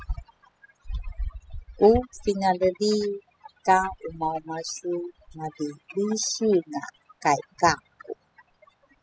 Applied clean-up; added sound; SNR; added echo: classical method spectral subtraction.